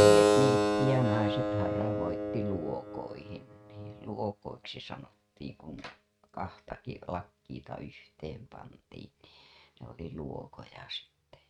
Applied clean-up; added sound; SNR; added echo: neural mask model RNNoise.